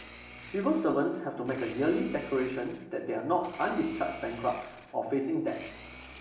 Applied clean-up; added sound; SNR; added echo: none; Domestic sounds, home sounds; 17 dB; reverberation time 0.9 s.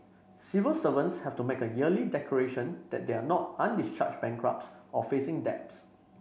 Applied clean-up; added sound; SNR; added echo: none; none; none; none.